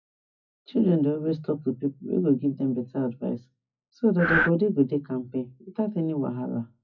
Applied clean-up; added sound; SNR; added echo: classical method WPE with log-MMSE.